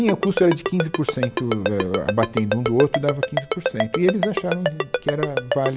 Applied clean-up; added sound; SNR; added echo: none; Ringtone; 3 dB; none.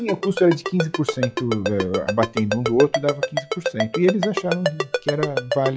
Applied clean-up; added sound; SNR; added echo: classical method log-MMSE.